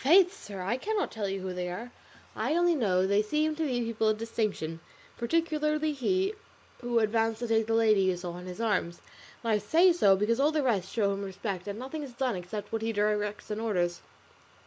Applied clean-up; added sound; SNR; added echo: none; none; none; none.